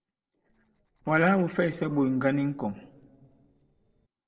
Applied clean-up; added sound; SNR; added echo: neural separator model SepFormer DNS4.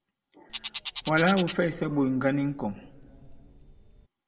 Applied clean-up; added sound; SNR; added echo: none; Bird; 13 dB; reverberation time 1.6 s.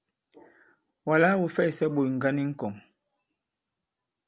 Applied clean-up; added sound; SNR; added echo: none; none; none; none.